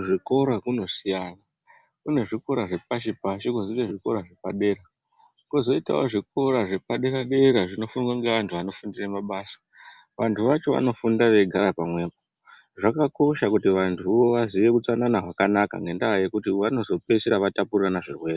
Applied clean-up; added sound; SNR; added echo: none; none; none; none.